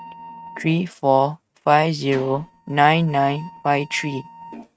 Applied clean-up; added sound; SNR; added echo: neural mask model RNNoise.